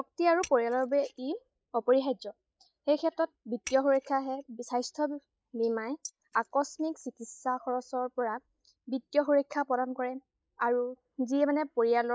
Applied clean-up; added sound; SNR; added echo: neural mask model Resemble Enhance denoiser.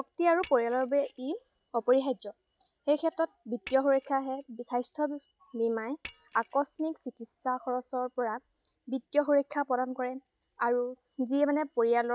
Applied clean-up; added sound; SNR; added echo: none; Shatter; 18 dB; none.